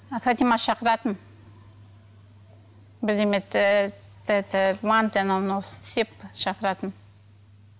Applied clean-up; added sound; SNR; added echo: none; none; none; none.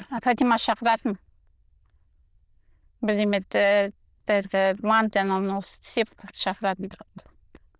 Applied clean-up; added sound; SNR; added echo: neural diffusion model UNIVERSE++.